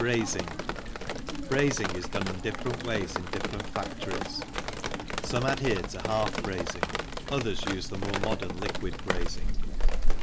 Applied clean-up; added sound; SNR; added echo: none; Drip; -5 dB; none.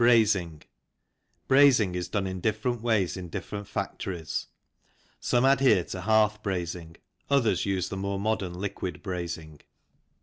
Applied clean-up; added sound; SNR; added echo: none; none; none; none.